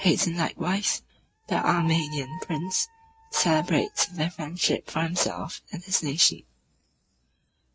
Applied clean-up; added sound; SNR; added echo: neural mask model RNNoise.